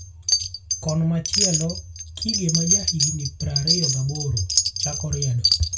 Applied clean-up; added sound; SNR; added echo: none; Wind chime; -2 dB; reverberation time 0.2 s.